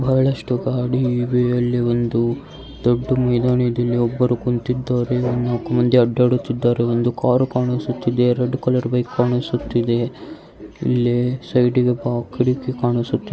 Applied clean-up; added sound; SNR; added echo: none; none; none; none.